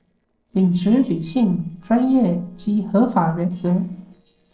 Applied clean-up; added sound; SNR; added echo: neural separator model SepFormer DNS4.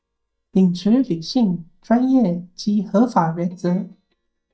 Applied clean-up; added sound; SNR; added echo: neural mask model DeepFilterNet 3.